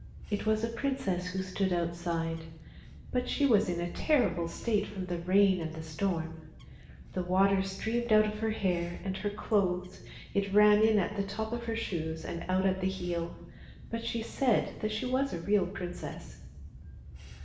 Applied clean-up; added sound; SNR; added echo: none; Bird; 16 dB; reverberation time 0.8 s.